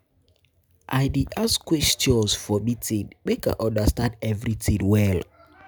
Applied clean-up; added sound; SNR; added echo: none; none; none; none.